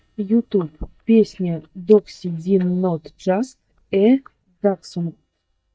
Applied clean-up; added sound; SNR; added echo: neural mask model DeepFilterNet 3.